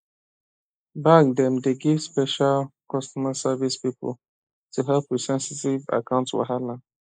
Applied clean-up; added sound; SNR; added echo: neural mask model Resemble Enhance denoiser.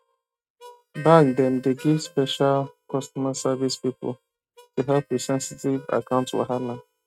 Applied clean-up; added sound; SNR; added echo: neural mask model RNNoise.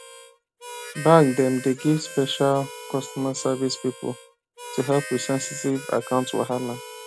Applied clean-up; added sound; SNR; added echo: none; Harmonica; 14 dB; none.